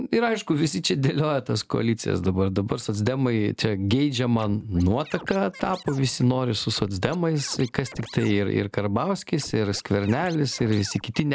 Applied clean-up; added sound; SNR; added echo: none; Scratching (performance technique); 19 dB; none.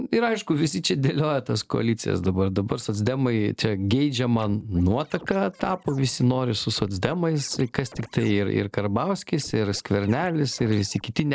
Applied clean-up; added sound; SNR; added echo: neural separator model SepFormer DNS4.